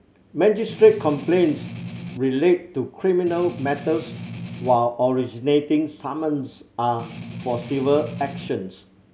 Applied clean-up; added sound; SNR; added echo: none; Strum; 12 dB; none.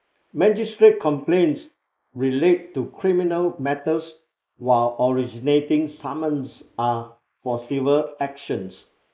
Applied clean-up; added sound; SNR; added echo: neural mask model Resemble Enhance denoiser.